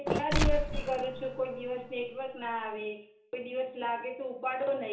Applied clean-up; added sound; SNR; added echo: none; Mechanisms; -2 dB; reverberation time 0.6 s.